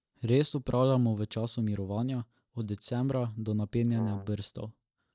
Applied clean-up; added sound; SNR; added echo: neural mask model DeepFilterNet 3.